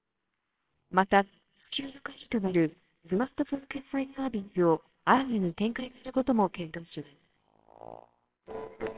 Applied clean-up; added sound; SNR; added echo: neural separator model SepFormer WHAMR!.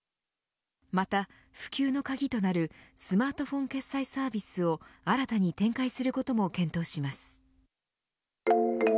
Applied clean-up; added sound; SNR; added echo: none; none; none; none.